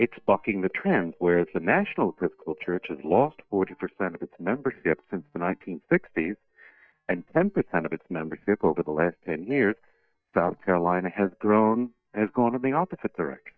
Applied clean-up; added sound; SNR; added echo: neural mask model DeepFilterNet 3.